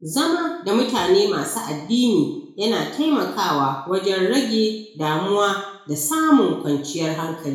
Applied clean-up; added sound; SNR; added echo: none; none; none; reverberation time 0.6 s.